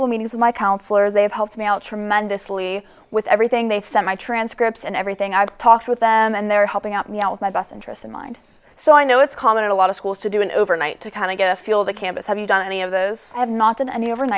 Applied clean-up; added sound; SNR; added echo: none; none; none; none.